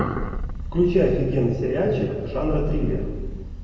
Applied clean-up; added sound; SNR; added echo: none; none; none; reverberation time 1.2 s.